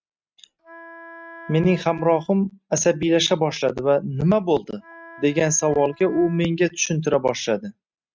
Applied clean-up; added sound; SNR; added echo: neural mask model RNNoise.